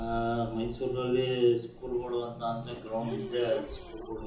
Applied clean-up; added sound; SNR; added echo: none; Race car, auto racing / Accelerating, revving, vroom; 12 dB; reverberation time 0.6 s.